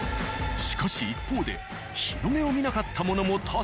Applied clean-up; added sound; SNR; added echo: none; none; none; none.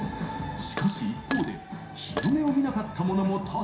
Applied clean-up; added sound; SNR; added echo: none; Glass; 11 dB; reverberation time 0.7 s.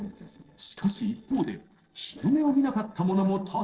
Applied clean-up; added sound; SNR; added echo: neural separator model SepFormer DNS4.